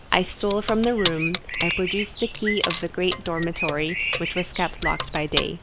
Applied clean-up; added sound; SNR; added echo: none; Keys jangling + Bird; 5 dB; none.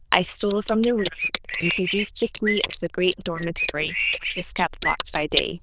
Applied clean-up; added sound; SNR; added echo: neural diffusion model UNIVERSE++.